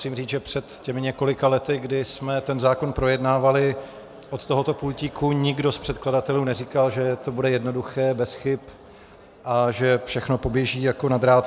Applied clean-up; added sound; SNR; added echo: none; none; none; none.